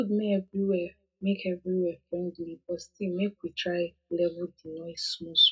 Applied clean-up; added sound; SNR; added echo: none; none; none; reverberation time 0.2 s.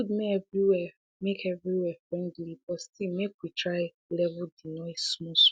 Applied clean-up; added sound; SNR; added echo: none; none; none; none.